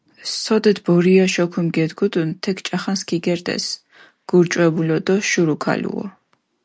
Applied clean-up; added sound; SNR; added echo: none; none; none; none.